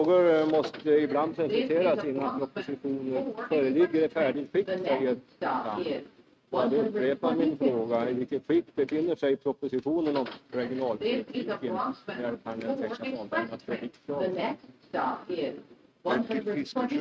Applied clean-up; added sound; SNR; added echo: neural mask model RNNoise.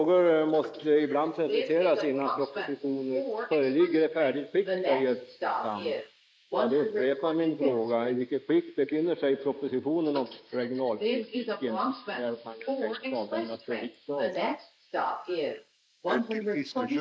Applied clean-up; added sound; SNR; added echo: neural mask model Resemble Enhance denoiser.